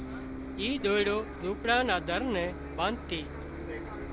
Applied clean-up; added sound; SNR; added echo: none; Bus; 7 dB; none.